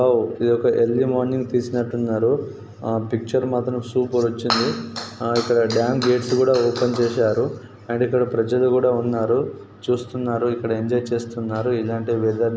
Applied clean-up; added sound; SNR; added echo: none; none; none; none.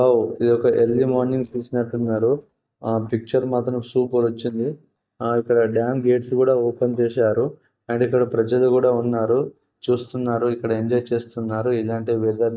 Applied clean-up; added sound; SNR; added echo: neural mask model DeepFilterNet 3.